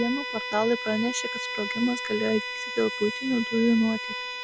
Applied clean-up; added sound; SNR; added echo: none; Bowed string instrument; 6 dB; none.